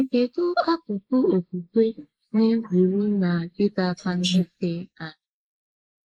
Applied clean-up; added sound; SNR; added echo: neural mask model Resemble Enhance denoiser.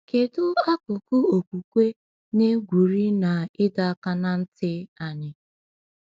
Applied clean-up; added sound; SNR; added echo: none; none; none; none.